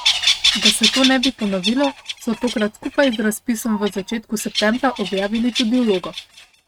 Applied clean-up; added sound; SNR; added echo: neural mask model RNNoise.